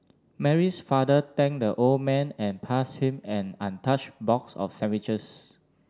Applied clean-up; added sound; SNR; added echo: none; none; none; none.